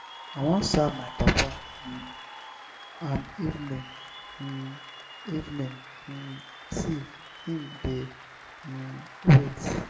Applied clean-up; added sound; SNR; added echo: none; Applause / Cheering; 15 dB; reverberation time 0.5 s.